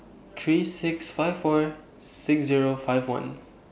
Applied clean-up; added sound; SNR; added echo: none; none; none; none.